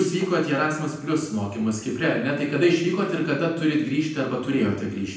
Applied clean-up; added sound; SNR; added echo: none; none; none; reverberation time 0.9 s.